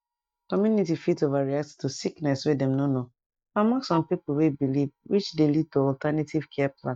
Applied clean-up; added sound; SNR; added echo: neural mask model DeepFilterNet 3.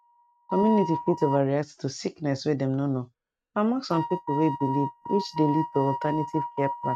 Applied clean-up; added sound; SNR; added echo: neural mask model RNNoise.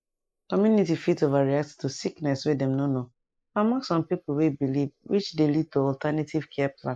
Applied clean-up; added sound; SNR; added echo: neural mask model Resemble Enhance denoiser.